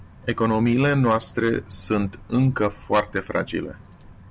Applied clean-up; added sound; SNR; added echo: none; none; none; none.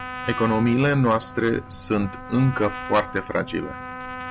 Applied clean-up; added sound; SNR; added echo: none; Trumpet; 12 dB; none.